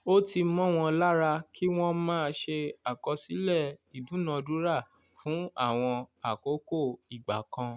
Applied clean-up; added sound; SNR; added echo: none; none; none; none.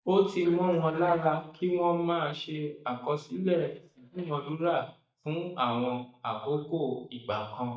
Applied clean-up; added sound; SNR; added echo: neural mask model DeepFilterNet 3.